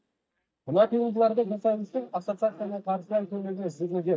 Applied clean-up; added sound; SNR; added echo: neural mask model DeepFilterNet 3.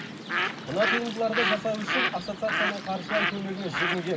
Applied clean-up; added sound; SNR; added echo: none; Bird; -1 dB; reverberation time 0.4 s.